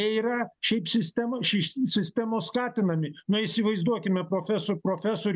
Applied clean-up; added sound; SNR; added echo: none; none; none; none.